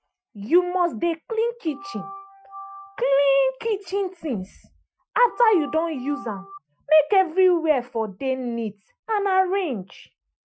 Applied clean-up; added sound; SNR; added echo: classical method Wiener filter.